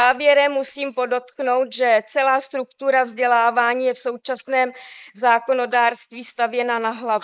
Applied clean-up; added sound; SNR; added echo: neural mask model Resemble Enhance denoiser.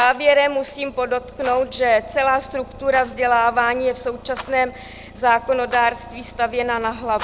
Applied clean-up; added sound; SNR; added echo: none; Idling + Rattle; 18 dB; none.